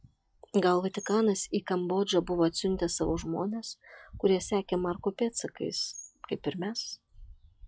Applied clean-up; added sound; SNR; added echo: classical method log-MMSE.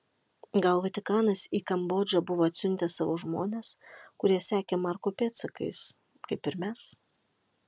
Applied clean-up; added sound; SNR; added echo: none; none; none; none.